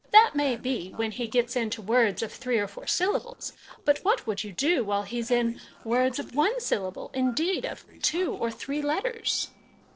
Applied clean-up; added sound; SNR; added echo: neural separator model SepFormer DNS4.